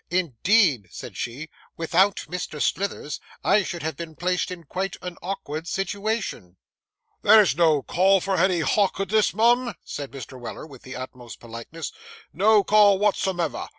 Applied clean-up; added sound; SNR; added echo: none; none; none; none.